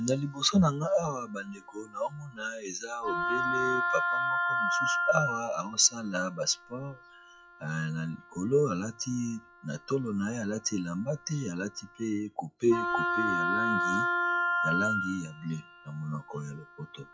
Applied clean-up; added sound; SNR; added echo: classical method log-MMSE.